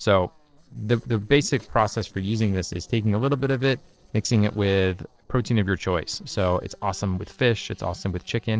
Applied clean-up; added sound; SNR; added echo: neural separator model SepFormer DNS4.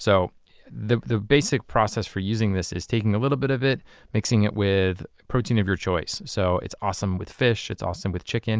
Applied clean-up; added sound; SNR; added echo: none; none; none; none.